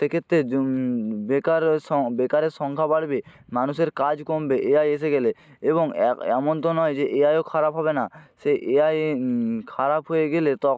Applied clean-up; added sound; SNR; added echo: none; none; none; none.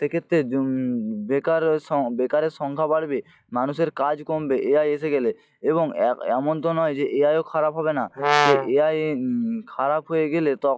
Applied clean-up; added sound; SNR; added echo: classical method log-MMSE.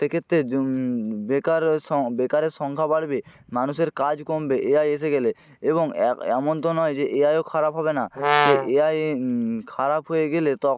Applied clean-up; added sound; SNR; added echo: none; Brass instrument; -2 dB; none.